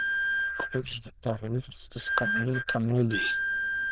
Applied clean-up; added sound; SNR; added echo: neural diffusion model UNIVERSE++.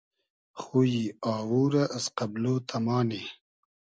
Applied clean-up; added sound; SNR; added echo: none; none; none; none.